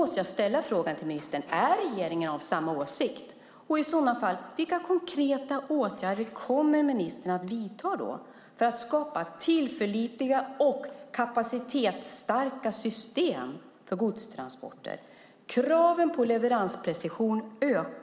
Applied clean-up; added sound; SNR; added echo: none; none; none; none.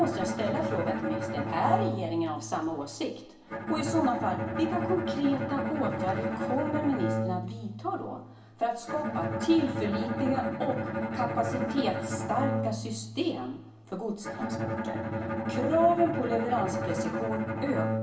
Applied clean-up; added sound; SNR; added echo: none; Bowed string instrument; 2 dB; reverberation time 0.3 s.